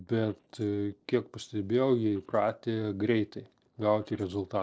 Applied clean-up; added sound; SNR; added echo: neural separator model SepFormer DNS4.